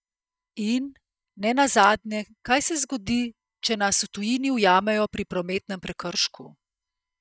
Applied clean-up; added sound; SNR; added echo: neural mask model DeepFilterNet 3.